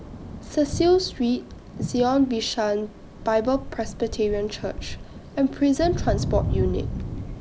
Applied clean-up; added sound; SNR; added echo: none; Thunder; 7 dB; none.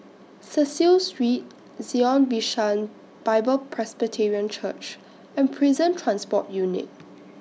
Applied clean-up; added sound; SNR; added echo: none; none; none; none.